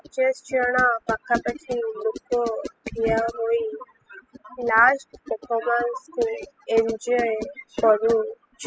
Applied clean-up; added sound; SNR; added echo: classical method spectral subtraction.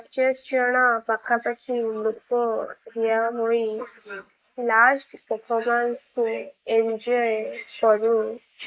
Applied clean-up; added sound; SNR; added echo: neural mask model Resemble Enhance denoiser.